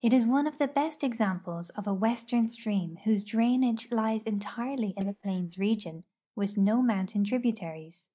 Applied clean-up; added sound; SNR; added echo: neural mask model DeepFilterNet 3.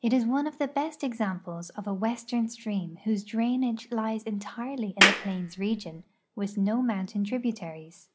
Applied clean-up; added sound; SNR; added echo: none; Clapping; -4 dB; none.